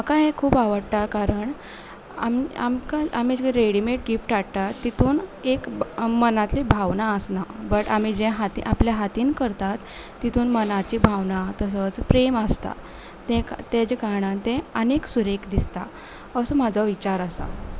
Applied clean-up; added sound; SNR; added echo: none; none; none; none.